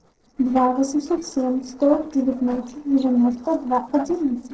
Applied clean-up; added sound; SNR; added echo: neural separator model SepFormer DNS4.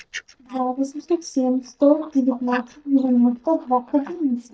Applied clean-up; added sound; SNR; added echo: neural mask model DeepFilterNet 3.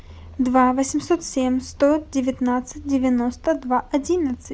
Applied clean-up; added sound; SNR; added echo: none; none; none; none.